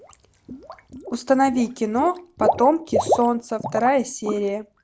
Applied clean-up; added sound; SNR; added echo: none; Water / Liquid; 6 dB; none.